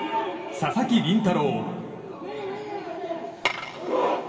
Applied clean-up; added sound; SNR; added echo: none; none; none; reverberation time 2.2 s.